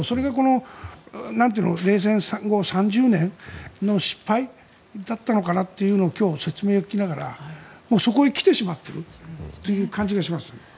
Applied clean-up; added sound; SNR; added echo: none; none; none; none.